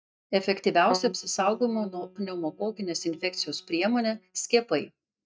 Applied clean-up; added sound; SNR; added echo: neural mask model DeepFilterNet 3.